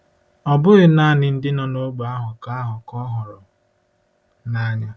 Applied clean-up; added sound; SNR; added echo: none; none; none; none.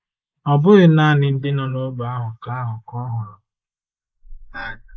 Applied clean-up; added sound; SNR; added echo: neural mask model Resemble Enhance denoiser.